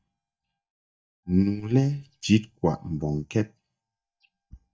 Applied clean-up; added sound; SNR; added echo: neural mask model DeepFilterNet 3.